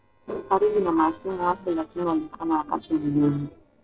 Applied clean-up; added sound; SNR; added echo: neural separator model SepFormer DNS4.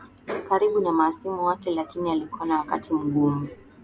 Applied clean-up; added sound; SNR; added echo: none; none; none; none.